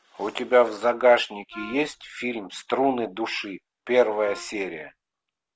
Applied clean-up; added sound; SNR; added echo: none; Wind instrument, woodwind instrument; 19 dB; none.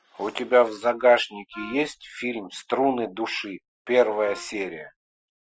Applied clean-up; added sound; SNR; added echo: classical method Wiener filter.